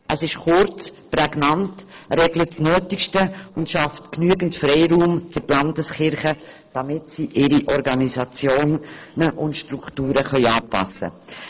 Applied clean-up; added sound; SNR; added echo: neural separator model SepFormer DNS4.